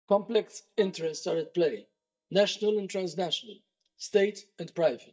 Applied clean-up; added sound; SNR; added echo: neural mask model DeepFilterNet 3.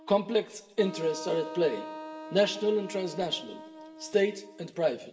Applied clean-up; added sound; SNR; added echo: none; Wind instrument, woodwind instrument; 14 dB; reverberation time 2.0 s.